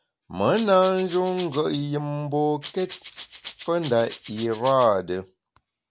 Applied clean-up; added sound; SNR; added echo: none; Rattle (instrument); 2 dB; none.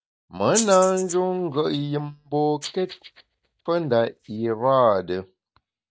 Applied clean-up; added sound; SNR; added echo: neural mask model DeepFilterNet 3.